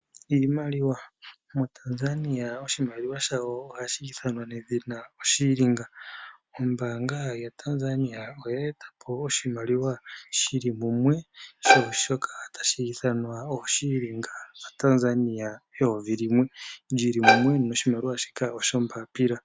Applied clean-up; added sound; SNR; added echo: none; Bowed string instrument; -3 dB; none.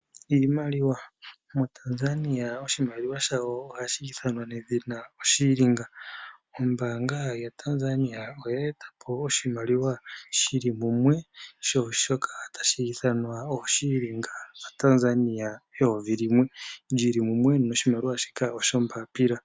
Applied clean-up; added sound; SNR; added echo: none; none; none; none.